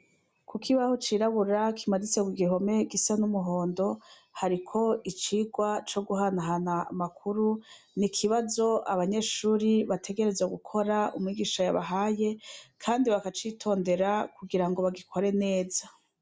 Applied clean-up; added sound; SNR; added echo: none; none; none; none.